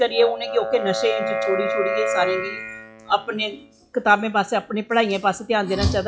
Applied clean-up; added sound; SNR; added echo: classical method log-MMSE.